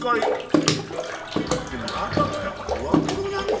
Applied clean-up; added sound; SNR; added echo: none; Bathtub (filling or washing) / Water / Splash, splatter; -3 dB; reverberation time 3.0 s.